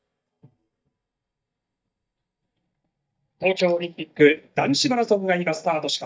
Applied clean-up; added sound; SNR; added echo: neural mask model DeepFilterNet 3.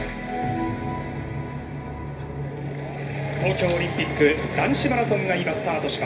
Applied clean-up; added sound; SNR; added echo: none; Bowed string instrument; 15 dB; reverberation time 0.3 s.